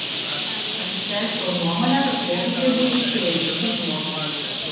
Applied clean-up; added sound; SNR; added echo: none; Bird; -1 dB; reverberation time 1.1 s.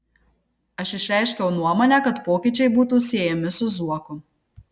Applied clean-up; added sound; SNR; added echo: none; none; none; none.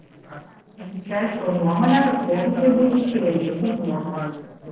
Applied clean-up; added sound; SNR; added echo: neural separator model SepFormer DNS4.